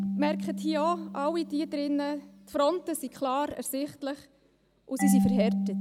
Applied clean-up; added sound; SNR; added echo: none; Marimba, xylophone / Wood; 2 dB; none.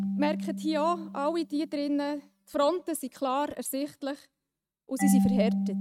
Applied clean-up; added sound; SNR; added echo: neural mask model RNNoise.